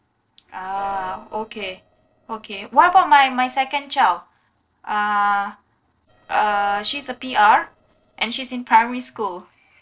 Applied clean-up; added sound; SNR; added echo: neural separator model SepFormer DNS4.